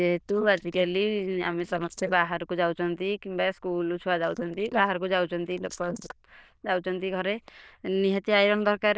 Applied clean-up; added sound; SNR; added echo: neural diffusion model UNIVERSE++.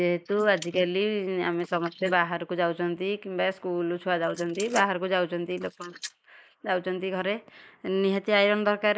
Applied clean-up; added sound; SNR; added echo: neural mask model Resemble Enhance denoiser.